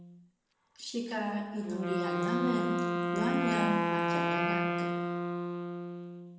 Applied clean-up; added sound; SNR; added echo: none; Wind instrument, woodwind instrument; -3 dB; reverberation time 1.2 s.